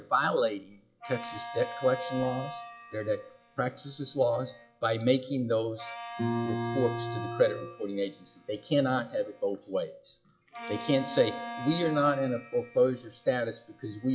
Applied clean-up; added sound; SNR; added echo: classical method log-MMSE.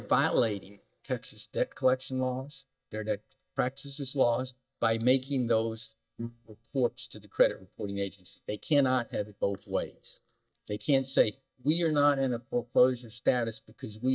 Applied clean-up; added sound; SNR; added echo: neural mask model DeepFilterNet 3.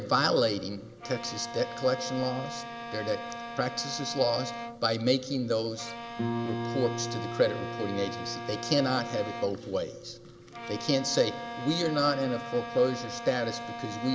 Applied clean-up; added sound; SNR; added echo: none; Bowed string instrument + Guitar; 8 dB; none.